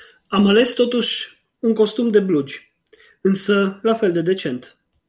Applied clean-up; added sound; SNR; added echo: none; none; none; none.